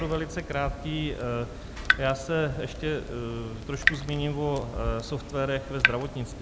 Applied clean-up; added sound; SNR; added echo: none; Drip / Water tap, faucet; 2 dB; none.